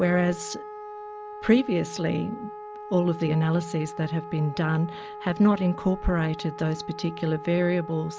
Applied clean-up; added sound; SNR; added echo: none; Wind instrument, woodwind instrument; 13 dB; none.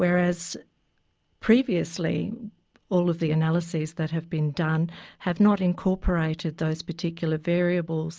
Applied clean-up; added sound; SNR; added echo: none; none; none; none.